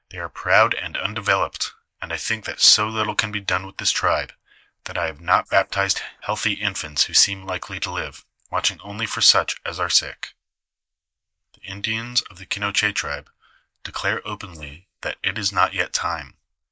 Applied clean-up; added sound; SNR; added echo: neural mask model Resemble Enhance denoiser.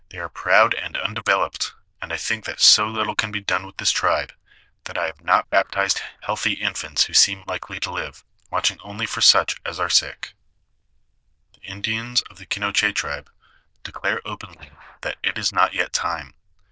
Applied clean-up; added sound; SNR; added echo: neural diffusion model UNIVERSE++.